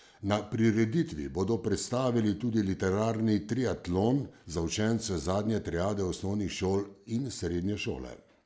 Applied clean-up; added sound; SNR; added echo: none; none; none; none.